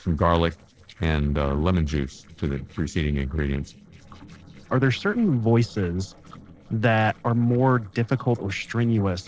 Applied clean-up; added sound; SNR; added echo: neural separator model SepFormer DNS4.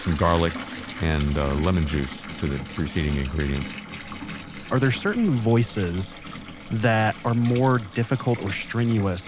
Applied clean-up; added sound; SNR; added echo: none; Bathtub (filling or washing) / Water tap, faucet; 12 dB; none.